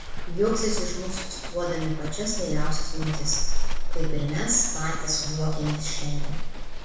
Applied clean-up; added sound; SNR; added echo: none; Livestock, farm animals, working animals; -5 dB; reverberation time 1.0 s.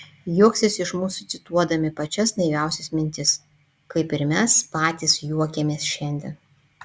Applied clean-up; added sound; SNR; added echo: none; none; none; none.